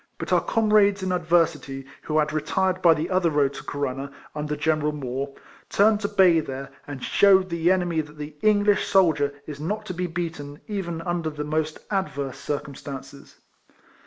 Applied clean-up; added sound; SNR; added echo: none; none; none; none.